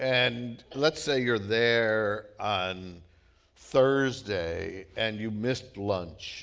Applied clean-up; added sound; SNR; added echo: none; none; none; none.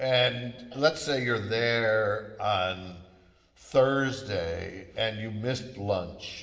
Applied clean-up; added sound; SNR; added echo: none; none; none; reverberation time 1.1 s.